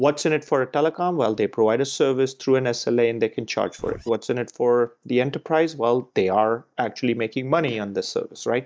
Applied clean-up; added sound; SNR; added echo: neural mask model DeepFilterNet 3.